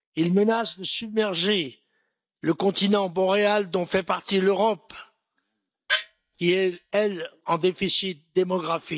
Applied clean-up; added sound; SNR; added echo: neural mask model DeepFilterNet 3.